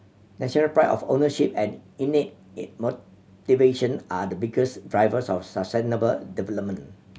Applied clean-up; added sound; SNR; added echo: none; none; none; none.